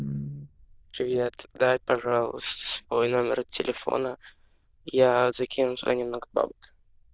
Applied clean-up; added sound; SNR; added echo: neural diffusion model UNIVERSE++.